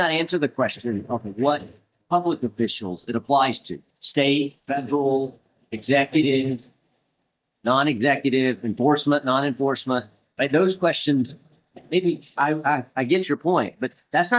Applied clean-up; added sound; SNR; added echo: neural mask model DeepFilterNet 3.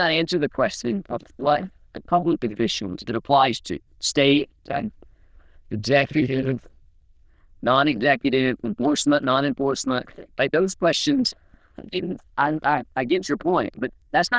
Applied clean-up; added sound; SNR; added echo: neural diffusion model UNIVERSE++.